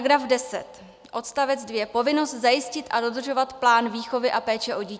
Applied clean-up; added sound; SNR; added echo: none; none; none; none.